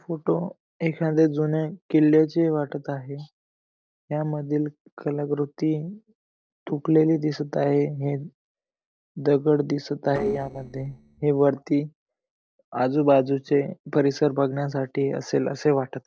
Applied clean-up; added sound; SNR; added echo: neural separator model SepFormer DNS4.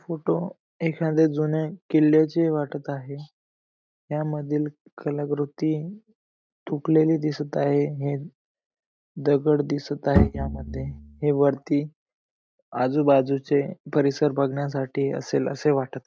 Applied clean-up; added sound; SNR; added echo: neural mask model RNNoise.